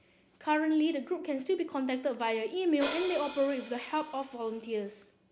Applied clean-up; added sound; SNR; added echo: none; Hi-hat; 10 dB; none.